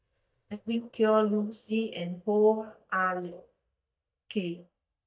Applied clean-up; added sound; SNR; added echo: neural mask model DeepFilterNet 3.